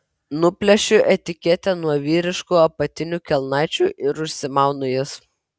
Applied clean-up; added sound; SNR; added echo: none; none; none; none.